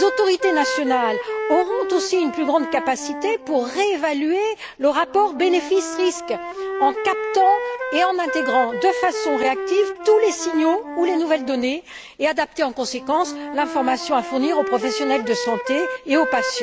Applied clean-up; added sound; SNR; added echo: none; Wind instrument, woodwind instrument; 7 dB; none.